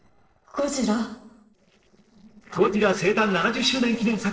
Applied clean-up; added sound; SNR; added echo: neural separator model SepFormer DNS4.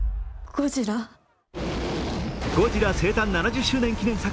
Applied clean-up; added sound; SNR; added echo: none; none; none; none.